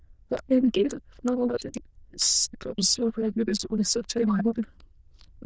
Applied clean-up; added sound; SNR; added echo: neural diffusion model UNIVERSE++.